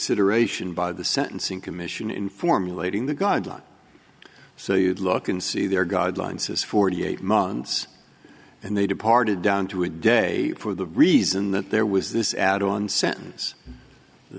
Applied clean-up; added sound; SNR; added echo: none; none; none; none.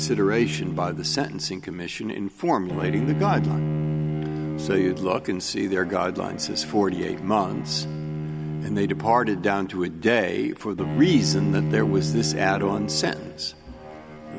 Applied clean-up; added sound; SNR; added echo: none; Bowed string instrument; 4 dB; none.